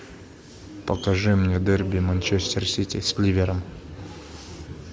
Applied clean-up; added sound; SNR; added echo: none; none; none; none.